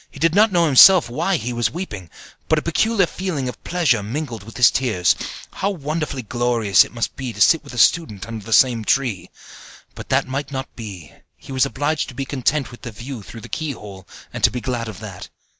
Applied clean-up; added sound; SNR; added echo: none; none; none; none.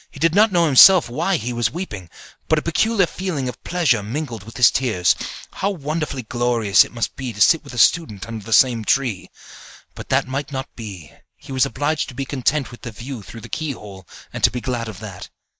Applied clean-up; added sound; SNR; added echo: neural mask model Resemble Enhance denoiser.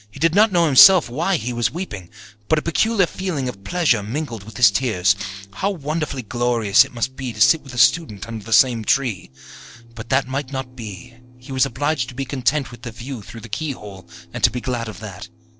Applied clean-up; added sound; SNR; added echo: neural separator model SepFormer DNS4.